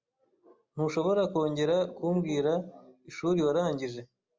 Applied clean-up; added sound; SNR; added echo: none; none; none; none.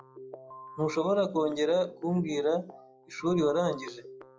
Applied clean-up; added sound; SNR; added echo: classical method log-MMSE.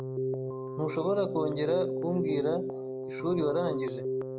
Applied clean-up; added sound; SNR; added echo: none; Keyboard (musical); 2 dB; none.